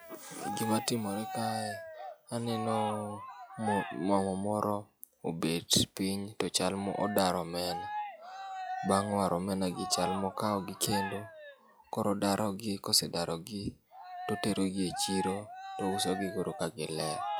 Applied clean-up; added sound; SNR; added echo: classical method log-MMSE.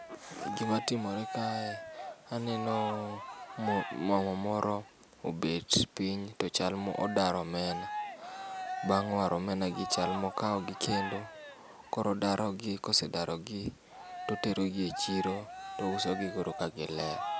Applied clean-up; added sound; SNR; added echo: none; Cheering; 8 dB; none.